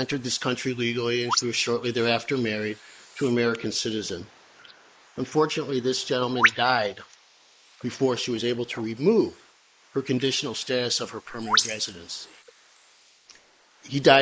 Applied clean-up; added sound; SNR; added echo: neural mask model Resemble Enhance denoiser.